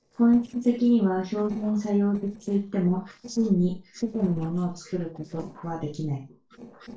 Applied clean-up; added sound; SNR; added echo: neural separator model SepFormer DNS4.